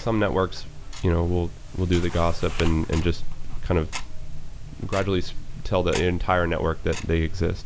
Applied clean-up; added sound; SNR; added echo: none; Tick-tock; 4 dB; none.